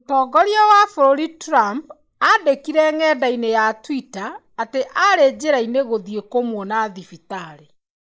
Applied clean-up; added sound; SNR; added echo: neural mask model Resemble Enhance denoiser.